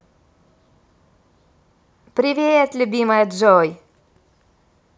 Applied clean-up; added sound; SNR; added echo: none; none; none; none.